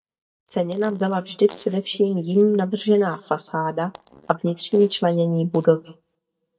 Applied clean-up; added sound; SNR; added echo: neural mask model DeepFilterNet 3.